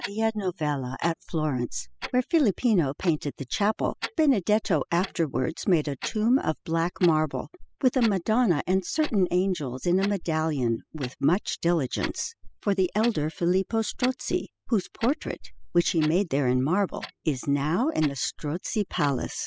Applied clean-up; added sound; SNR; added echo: classical method spectral subtraction.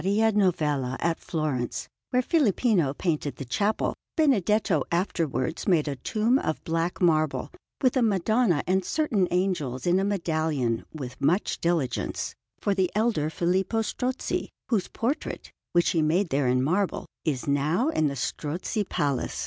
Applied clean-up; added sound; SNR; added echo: none; none; none; none.